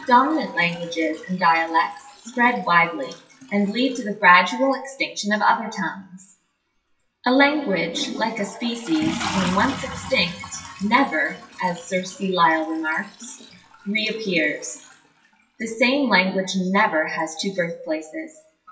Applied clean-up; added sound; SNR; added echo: classical method WPE with log-MMSE.